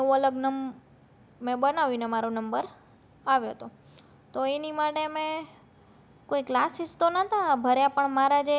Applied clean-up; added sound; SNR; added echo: none; none; none; none.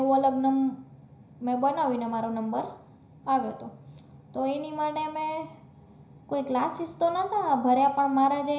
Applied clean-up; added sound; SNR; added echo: none; none; none; reverberation time 0.5 s.